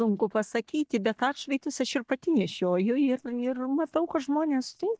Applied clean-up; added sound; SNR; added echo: neural mask model DeepFilterNet 3.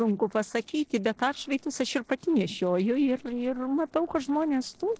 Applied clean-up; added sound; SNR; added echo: neural separator model SepFormer DNS4.